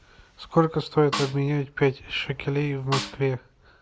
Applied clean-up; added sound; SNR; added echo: none; Snare drum; 7 dB; none.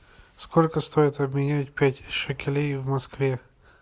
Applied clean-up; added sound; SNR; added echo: none; none; none; none.